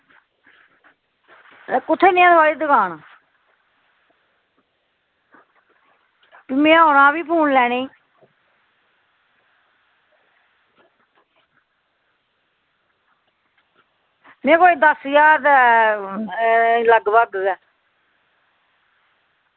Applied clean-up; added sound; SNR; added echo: none; none; none; none.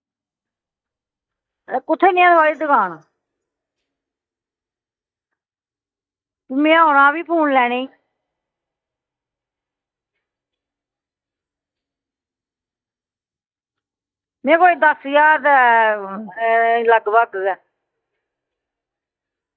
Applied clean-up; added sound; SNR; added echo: neural mask model DeepFilterNet 3.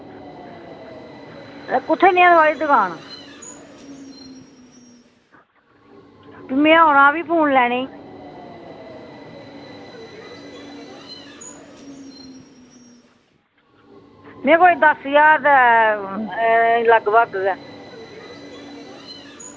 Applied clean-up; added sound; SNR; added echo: none; Subway, metro, underground; 19 dB; none.